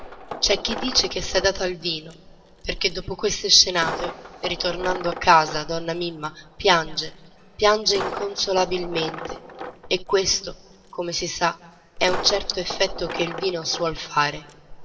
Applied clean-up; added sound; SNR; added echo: none; Coin (dropping); 12 dB; reverberation time 1.4 s.